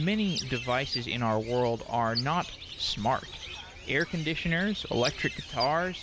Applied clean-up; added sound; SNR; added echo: none; Bird; 10 dB; none.